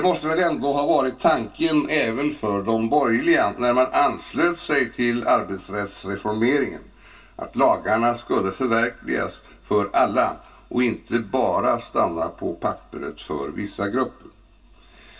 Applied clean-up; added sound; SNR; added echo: none; none; none; reverberation time 0.2 s.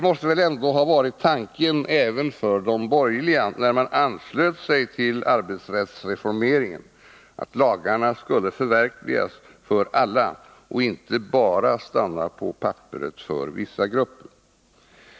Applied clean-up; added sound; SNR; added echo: none; none; none; none.